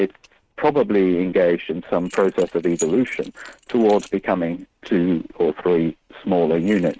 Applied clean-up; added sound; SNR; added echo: neural mask model RNNoise.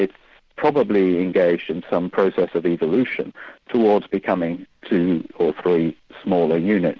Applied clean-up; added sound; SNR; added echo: none; none; none; none.